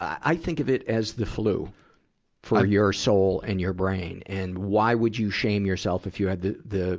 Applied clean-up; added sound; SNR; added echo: none; none; none; none.